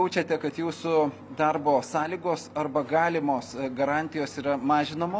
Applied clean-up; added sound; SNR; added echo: none; none; none; none.